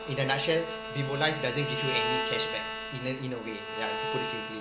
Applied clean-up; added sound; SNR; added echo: none; Bowed string instrument; 3 dB; none.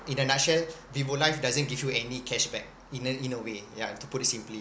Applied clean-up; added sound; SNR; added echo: none; none; none; none.